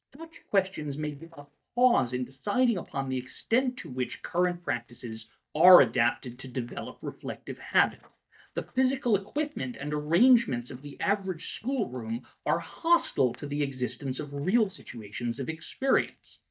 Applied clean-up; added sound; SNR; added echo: neural mask model DeepFilterNet 3.